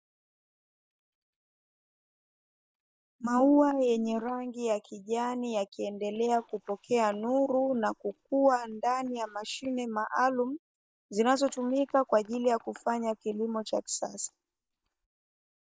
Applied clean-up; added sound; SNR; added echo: neural mask model DeepFilterNet 3.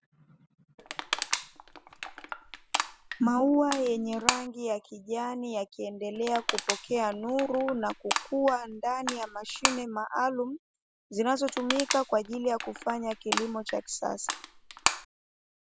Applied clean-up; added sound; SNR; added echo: none; Crushing; 4 dB; none.